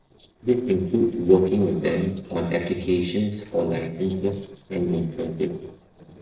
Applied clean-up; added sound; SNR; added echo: neural separator model SepFormer DNS4.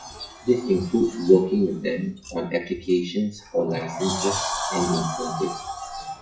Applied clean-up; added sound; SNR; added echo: classical method WPE with log-MMSE.